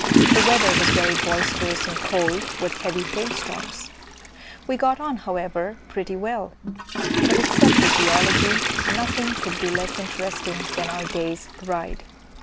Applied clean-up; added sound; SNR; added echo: none; Toilet flush / Water; -3 dB; none.